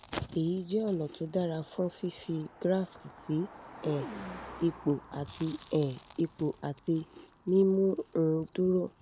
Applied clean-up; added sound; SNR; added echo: none; Car passing by + Chewing, mastication; 18 dB; none.